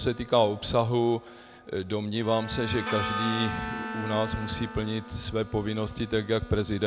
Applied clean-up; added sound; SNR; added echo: none; Bowed string instrument + Harmonica; 9 dB; none.